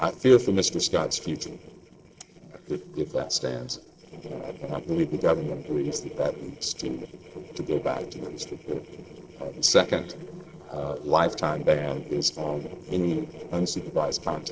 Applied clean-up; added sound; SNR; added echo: neural separator model SepFormer DNS4.